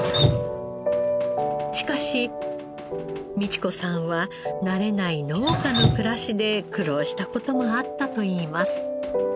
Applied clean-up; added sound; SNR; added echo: none; Drip; 5 dB; none.